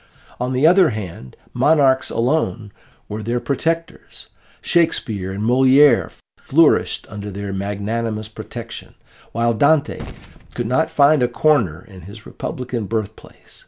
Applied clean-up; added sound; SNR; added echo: none; Gunshot, gunfire; 20 dB; none.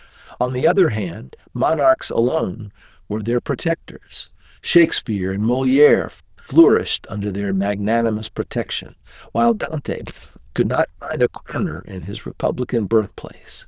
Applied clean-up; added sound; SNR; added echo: neural diffusion model UNIVERSE++.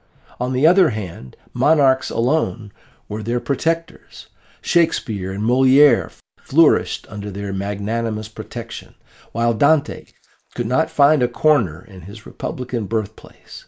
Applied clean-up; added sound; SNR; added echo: neural mask model Resemble Enhance denoiser.